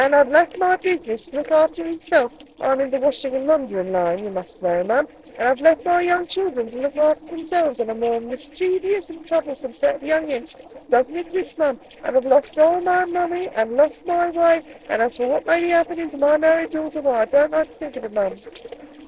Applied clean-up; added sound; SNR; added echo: neural separator model SepFormer DNS4.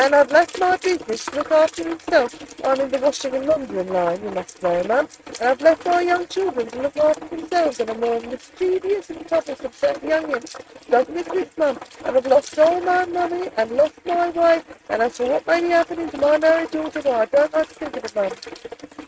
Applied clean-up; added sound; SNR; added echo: neural mask model RNNoise.